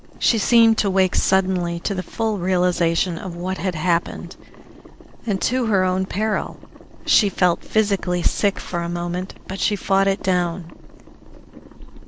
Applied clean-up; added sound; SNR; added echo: none; Boiling; 18 dB; none.